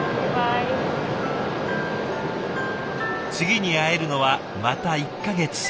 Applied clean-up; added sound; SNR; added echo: none; none; none; none.